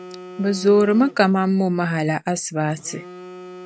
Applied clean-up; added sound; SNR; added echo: none; Telephone; 19 dB; none.